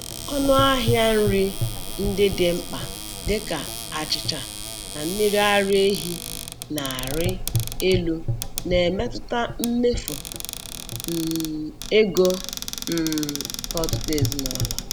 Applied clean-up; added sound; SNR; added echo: none; Gurgling / Engine + Cupboard open or close; 5 dB; none.